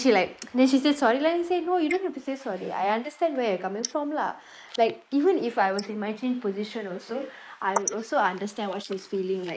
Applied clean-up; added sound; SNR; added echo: neural mask model Resemble Enhance denoiser.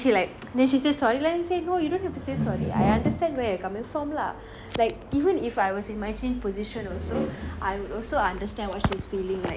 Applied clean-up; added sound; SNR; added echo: none; none; none; none.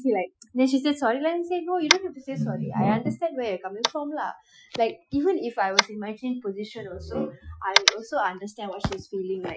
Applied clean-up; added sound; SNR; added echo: classical method Wiener filter.